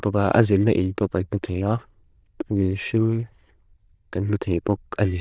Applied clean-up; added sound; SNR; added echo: neural diffusion model UNIVERSE++.